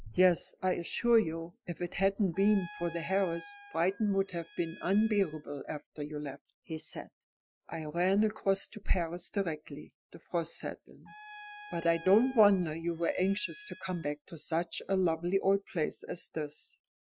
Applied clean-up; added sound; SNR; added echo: classical method Wiener filter.